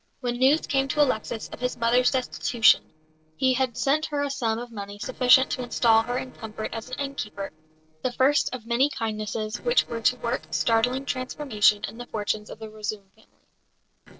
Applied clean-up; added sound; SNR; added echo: neural separator model SepFormer DNS4.